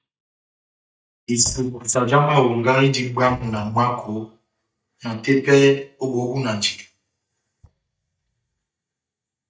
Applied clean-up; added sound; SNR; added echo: neural mask model DeepFilterNet 3.